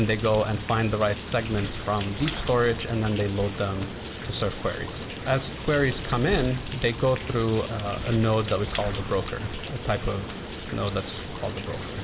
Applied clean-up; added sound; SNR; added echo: none; Rain; 7 dB; reverberation time 2.5 s.